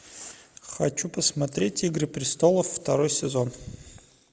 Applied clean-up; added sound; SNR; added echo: none; none; none; none.